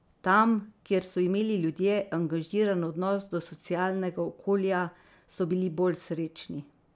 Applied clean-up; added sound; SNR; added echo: none; none; none; none.